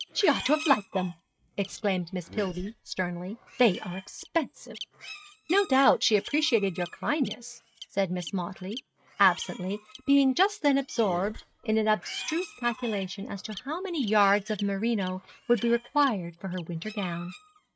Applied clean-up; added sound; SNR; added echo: neural mask model RNNoise.